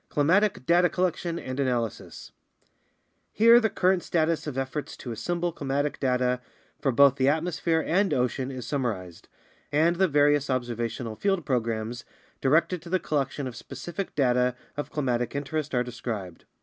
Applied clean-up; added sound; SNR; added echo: none; none; none; none.